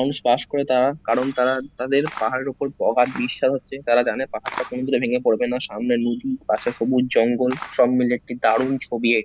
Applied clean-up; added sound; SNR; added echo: none; Camera; 19 dB; none.